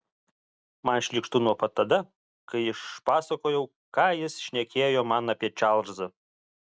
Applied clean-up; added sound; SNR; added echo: none; none; none; none.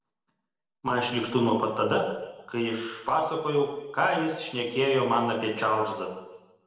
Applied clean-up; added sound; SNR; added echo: none; none; none; reverberation time 1.0 s.